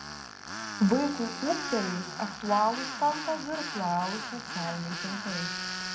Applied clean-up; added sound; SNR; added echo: none; Tools; 6 dB; reverberation time 0.4 s.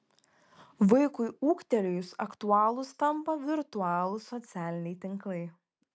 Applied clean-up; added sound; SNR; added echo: none; none; none; none.